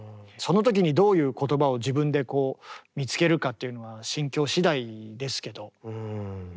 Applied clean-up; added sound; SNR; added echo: none; none; none; none.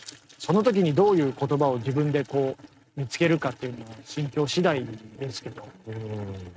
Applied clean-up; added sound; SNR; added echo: neural mask model RNNoise.